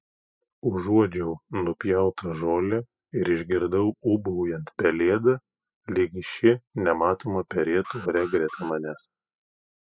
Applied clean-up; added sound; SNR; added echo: classical method spectral subtraction.